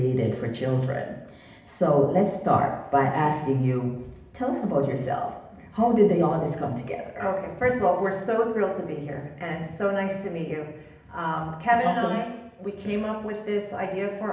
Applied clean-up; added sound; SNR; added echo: none; none; none; reverberation time 0.8 s.